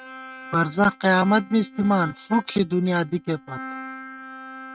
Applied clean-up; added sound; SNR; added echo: neural mask model RNNoise.